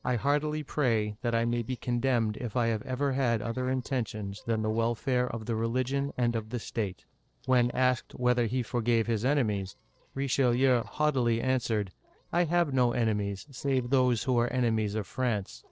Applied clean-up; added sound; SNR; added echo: neural separator model SepFormer DNS4.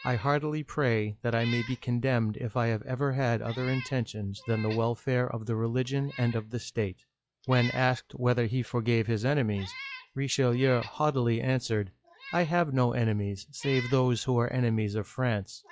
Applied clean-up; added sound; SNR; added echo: classical method log-MMSE.